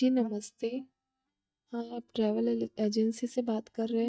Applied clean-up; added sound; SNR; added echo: neural mask model DeepFilterNet 3.